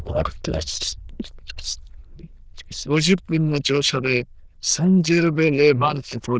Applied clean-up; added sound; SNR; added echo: neural diffusion model UNIVERSE++.